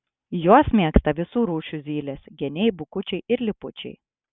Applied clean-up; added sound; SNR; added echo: none; none; none; none.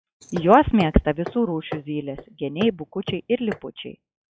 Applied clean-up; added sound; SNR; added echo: classical method log-MMSE.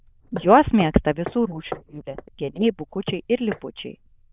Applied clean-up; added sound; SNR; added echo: neural diffusion model UNIVERSE++.